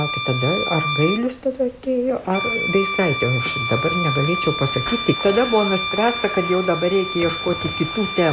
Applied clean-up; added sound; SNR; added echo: none; Bowed string instrument; 5 dB; none.